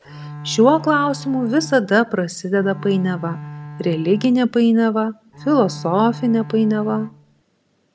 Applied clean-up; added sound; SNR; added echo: none; Bowed string instrument; 15 dB; none.